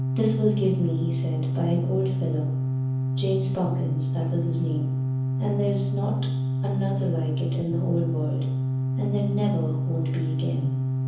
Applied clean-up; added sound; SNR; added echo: none; Organ; -4 dB; reverberation time 0.7 s.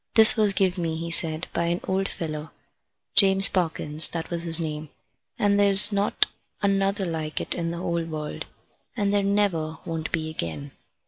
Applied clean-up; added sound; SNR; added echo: none; none; none; none.